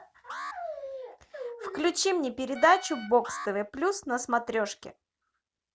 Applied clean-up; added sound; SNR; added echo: none; Alarm + Wind instrument, woodwind instrument; 16 dB; none.